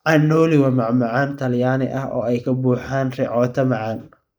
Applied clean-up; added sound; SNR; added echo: neural mask model Resemble Enhance denoiser.